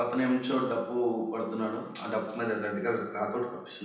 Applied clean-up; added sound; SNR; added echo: none; none; none; reverberation time 0.9 s.